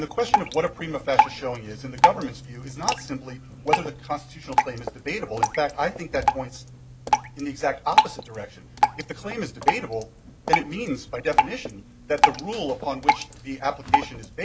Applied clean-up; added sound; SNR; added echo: none; Drip; -4 dB; none.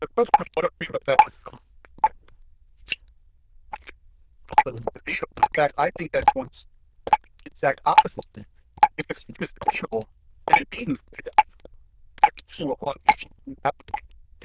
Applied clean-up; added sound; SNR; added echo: neural diffusion model UNIVERSE++.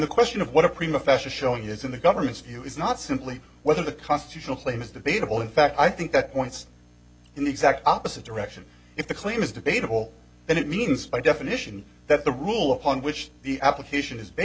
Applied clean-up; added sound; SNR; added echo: none; none; none; none.